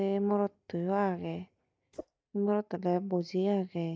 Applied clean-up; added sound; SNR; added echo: neural mask model DeepFilterNet 3.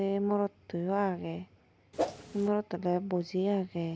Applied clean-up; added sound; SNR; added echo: none; Whoosh, swoosh, swish; 3 dB; none.